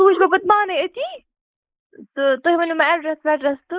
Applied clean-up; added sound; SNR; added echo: neural mask model Resemble Enhance denoiser.